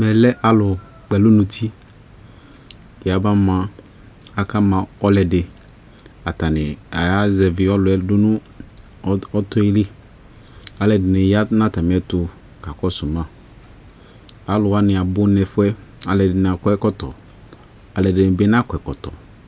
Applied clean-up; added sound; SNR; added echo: none; none; none; none.